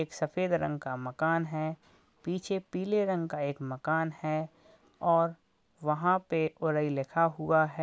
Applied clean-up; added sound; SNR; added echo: none; none; none; none.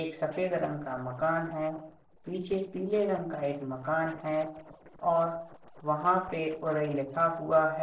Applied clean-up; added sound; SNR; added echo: neural separator model SepFormer DNS4.